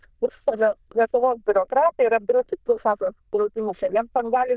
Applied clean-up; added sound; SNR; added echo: neural diffusion model UNIVERSE++.